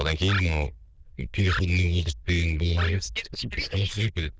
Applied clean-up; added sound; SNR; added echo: neural diffusion model UNIVERSE++.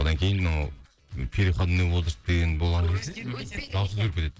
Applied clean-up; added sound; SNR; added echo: neural separator model SepFormer DNS4.